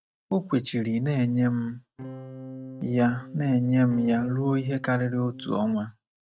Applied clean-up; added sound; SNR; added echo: neural mask model RNNoise.